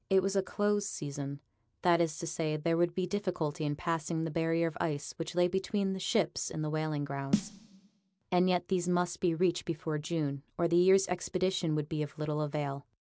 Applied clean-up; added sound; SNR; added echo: none; Snare drum; 8 dB; none.